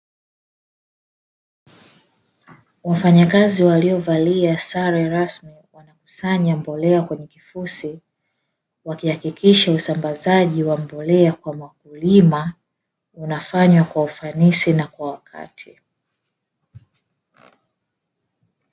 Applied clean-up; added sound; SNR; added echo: none; none; none; none.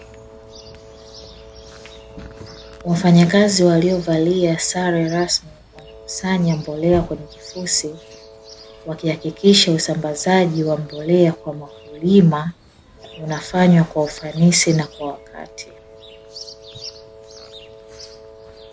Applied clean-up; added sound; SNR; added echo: none; Chirp, tweet + Wind instrument, woodwind instrument; 19 dB; none.